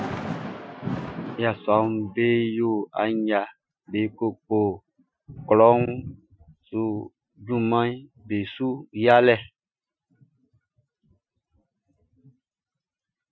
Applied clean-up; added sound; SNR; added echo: classical method Wiener filter.